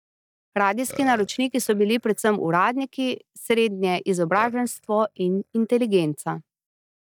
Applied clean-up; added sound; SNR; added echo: neural mask model DeepFilterNet 3.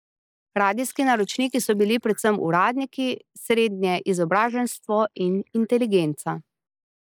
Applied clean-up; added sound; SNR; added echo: neural mask model Resemble Enhance denoiser.